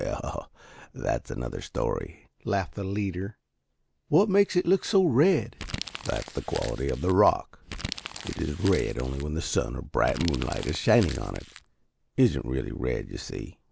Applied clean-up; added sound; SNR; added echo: none; Crumpling, crinkling; 12 dB; none.